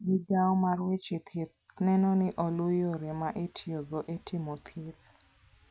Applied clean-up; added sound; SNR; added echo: none; none; none; none.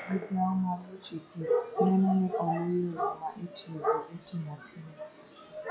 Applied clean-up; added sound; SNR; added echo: classical method log-MMSE.